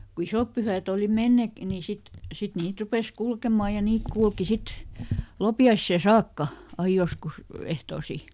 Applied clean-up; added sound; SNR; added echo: none; Raindrop / Drip; 19 dB; none.